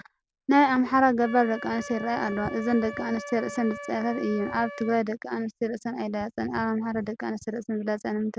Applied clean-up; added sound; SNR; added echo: none; Wind instrument, woodwind instrument; 16 dB; none.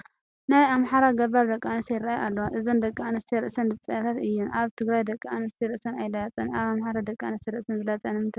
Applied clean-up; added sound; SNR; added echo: none; none; none; none.